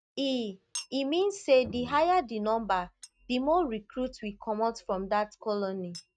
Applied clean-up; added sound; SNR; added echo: neural mask model RNNoise.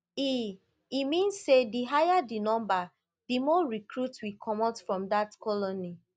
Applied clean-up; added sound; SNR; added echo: none; none; none; none.